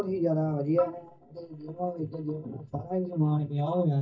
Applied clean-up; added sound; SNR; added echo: neural mask model DeepFilterNet 3.